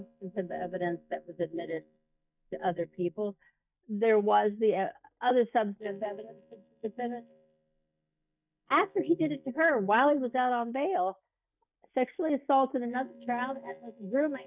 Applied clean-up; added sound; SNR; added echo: neural mask model DeepFilterNet 3.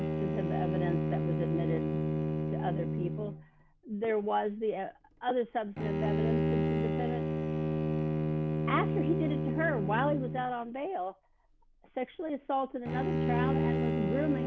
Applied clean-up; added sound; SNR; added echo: none; Bowed string instrument; -3 dB; none.